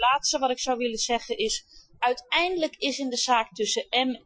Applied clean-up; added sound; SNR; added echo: classical method Wiener filter.